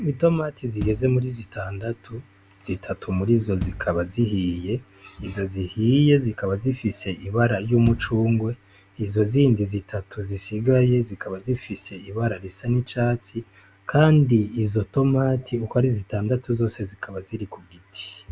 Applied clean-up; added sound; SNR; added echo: none; Bass drum; 13 dB; none.